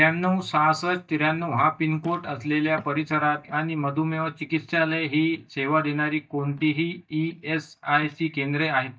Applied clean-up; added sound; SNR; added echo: neural mask model DeepFilterNet 3.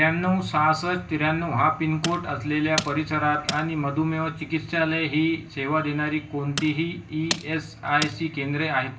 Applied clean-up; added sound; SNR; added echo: none; Tools; 10 dB; reverberation time 0.3 s.